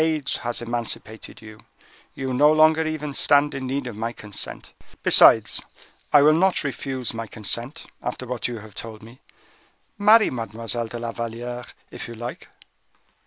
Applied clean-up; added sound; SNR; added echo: none; none; none; none.